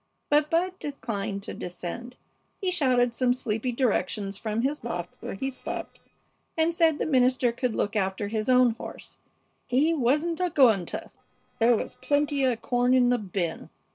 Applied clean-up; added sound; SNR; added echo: neural separator model SepFormer DNS4.